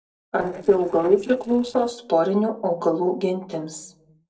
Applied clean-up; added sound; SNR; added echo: neural separator model SepFormer DNS4.